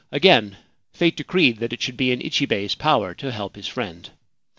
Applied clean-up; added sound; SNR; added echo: none; none; none; none.